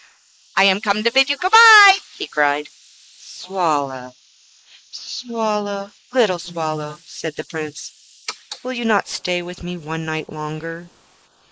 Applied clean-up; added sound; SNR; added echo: neural mask model Resemble Enhance denoiser.